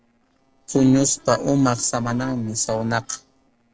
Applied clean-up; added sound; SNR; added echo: neural separator model SepFormer DNS4.